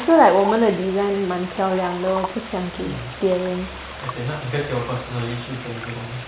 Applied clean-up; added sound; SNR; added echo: none; Stream + Liquid; 12 dB; none.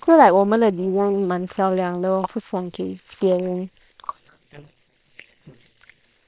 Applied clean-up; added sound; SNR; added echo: neural separator model SepFormer WHAM!.